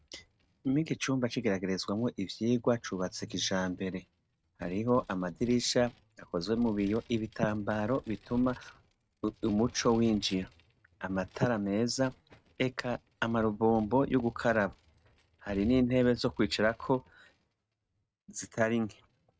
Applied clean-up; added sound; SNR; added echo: neural mask model RNNoise.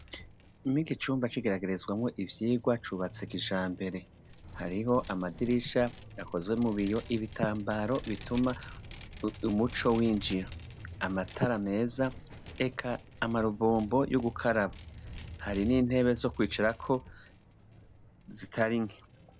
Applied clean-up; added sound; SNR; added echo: none; Vehicle; 15 dB; none.